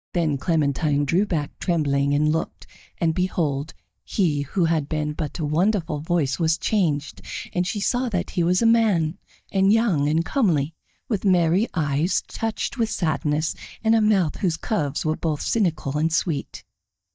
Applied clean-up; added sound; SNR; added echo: neural mask model DeepFilterNet 3.